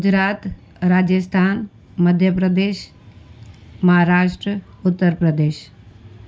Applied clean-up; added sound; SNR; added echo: none; none; none; none.